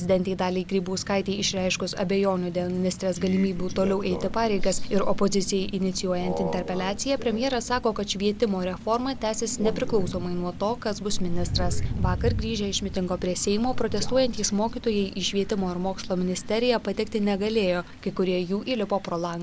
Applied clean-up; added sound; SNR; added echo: none; Crow; 5 dB; none.